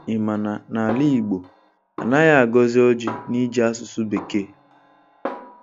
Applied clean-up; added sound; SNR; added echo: none; Snare drum; 16 dB; none.